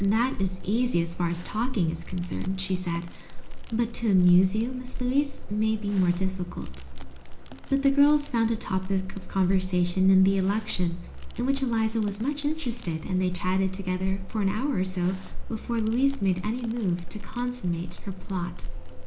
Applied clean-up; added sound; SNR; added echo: none; Crackle; 4 dB; reverberation time 0.4 s.